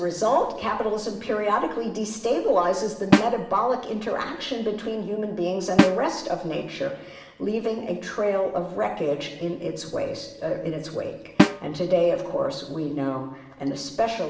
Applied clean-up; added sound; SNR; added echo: none; Snare drum; -1 dB; reverberation time 0.8 s.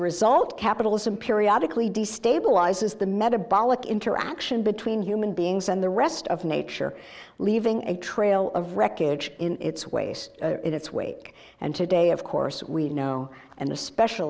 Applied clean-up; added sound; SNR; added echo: none; none; none; none.